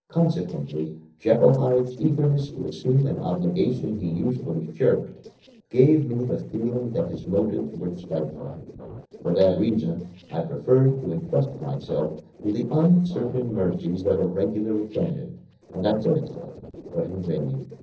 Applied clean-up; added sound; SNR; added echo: neural separator model SepFormer DNS4.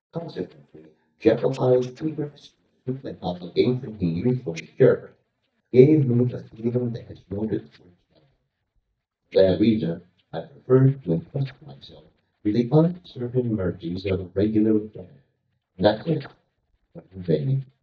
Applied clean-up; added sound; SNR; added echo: neural mask model DeepFilterNet 3.